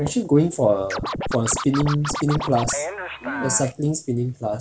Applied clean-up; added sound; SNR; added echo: none; Scratching (performance technique); 8 dB; none.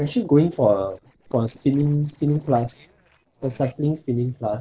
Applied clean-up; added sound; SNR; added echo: neural separator model SepFormer DNS4.